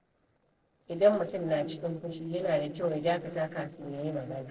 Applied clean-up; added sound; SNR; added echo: neural separator model SepFormer DNS4.